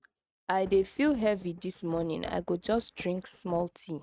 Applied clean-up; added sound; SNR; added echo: neural mask model RNNoise.